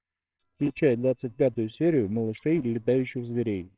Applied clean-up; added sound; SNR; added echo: neural separator model SepFormer WHAMR!.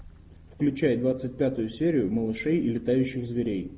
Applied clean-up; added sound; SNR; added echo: none; none; none; none.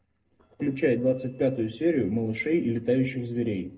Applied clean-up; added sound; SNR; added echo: neural separator model SepFormer DNS4.